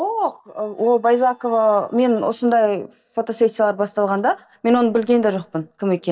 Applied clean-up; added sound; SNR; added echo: neural mask model DeepFilterNet 3.